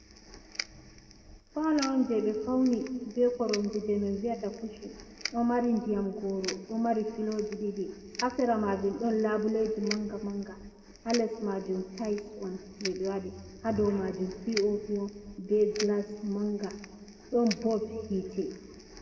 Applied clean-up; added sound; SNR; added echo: none; Crackle; 15 dB; reverberation time 1.5 s.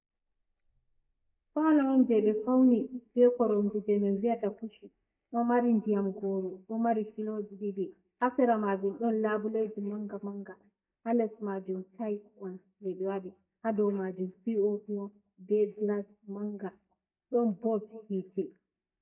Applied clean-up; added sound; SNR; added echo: neural mask model DeepFilterNet 3.